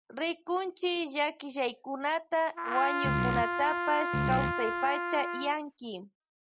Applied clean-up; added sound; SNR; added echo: none; Trumpet + Fart; -1 dB; none.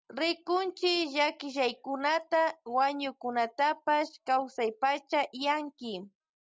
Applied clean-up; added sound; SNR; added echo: none; none; none; none.